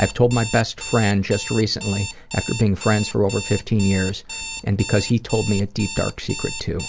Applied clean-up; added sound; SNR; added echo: none; Alarm; 11 dB; none.